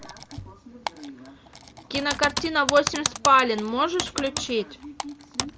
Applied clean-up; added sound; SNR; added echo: none; Typing; 8 dB; none.